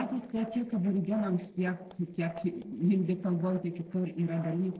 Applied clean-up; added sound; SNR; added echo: neural separator model SepFormer DNS4.